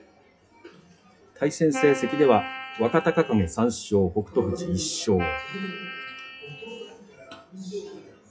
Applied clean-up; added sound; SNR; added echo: classical method WPE with log-MMSE.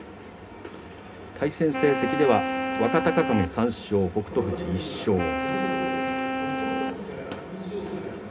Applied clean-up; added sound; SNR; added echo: none; Wind instrument, woodwind instrument; 3 dB; reverberation time 0.3 s.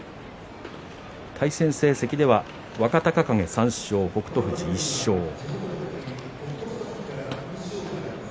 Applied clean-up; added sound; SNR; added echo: none; none; none; none.